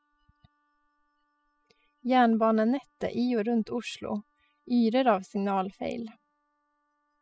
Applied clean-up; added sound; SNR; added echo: classical method spectral subtraction.